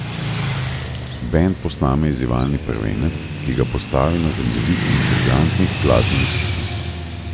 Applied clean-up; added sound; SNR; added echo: none; Motorcycle / Traffic noise, roadway noise; 2 dB; none.